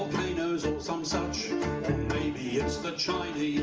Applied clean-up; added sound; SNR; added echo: none; none; none; none.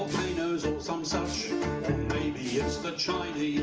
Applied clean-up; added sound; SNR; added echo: none; Shatter; 20 dB; none.